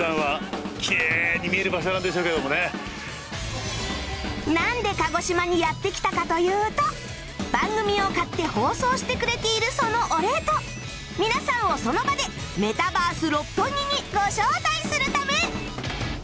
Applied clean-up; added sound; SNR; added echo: none; Drum / Drum kit; 10 dB; none.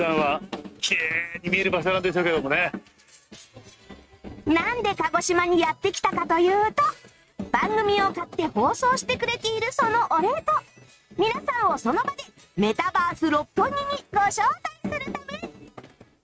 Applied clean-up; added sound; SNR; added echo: neural mask model RNNoise.